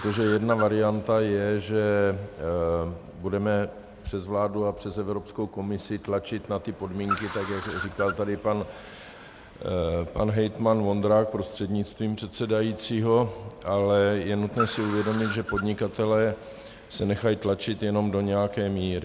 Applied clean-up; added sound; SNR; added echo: none; Car; 14 dB; none.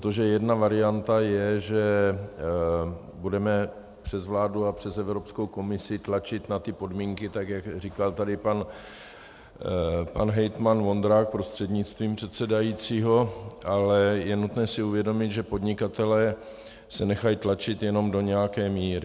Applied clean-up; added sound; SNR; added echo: none; none; none; none.